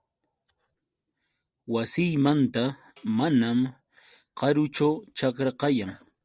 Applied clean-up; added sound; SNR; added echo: neural separator model SepFormer DNS4.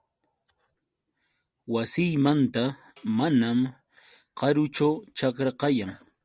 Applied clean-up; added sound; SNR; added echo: none; Tambourine; 19 dB; none.